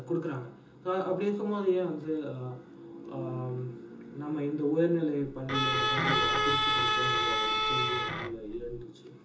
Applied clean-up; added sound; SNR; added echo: none; Bowed string instrument; -4 dB; reverberation time 0.2 s.